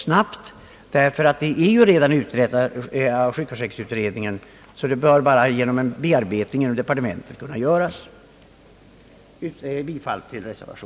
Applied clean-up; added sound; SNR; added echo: none; none; none; none.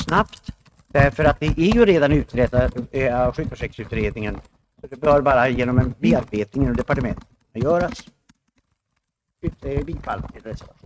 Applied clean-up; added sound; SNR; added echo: neural mask model RNNoise.